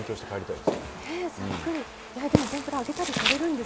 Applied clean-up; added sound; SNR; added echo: none; Walk, footsteps; -1 dB; none.